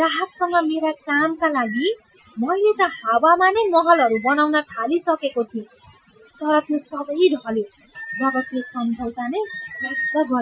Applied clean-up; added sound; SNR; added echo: classical method Wiener filter.